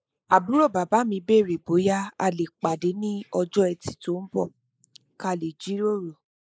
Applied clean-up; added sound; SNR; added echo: neural mask model Resemble Enhance denoiser.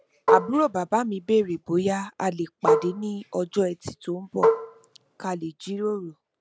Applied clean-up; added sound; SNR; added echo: none; Marimba, xylophone; -1 dB; none.